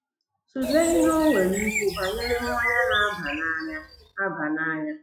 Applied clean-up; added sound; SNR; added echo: classical method log-MMSE.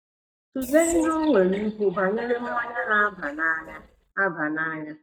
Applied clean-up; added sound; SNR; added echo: neural mask model DeepFilterNet 3.